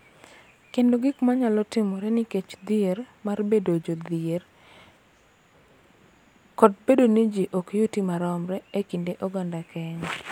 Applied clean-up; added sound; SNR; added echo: none; none; none; none.